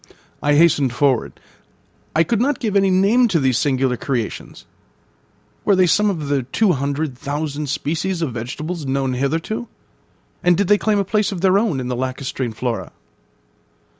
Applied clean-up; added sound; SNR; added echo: none; none; none; none.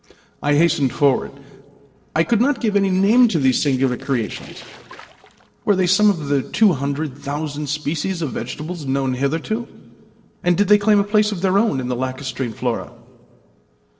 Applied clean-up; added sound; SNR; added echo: neural separator model SepFormer DNS4.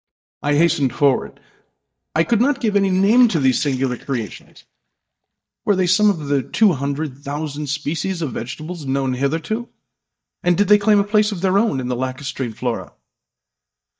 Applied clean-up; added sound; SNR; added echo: neural mask model DeepFilterNet 3.